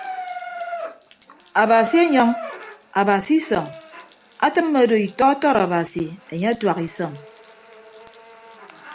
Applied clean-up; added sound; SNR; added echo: none; Bathtub (filling or washing) / Water tap, faucet; 14 dB; none.